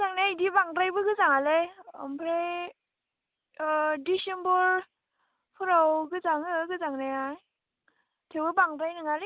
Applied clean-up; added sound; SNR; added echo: none; none; none; none.